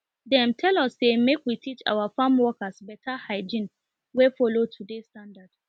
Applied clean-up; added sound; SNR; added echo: none; none; none; none.